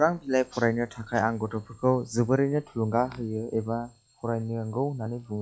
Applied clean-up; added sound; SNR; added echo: classical method log-MMSE.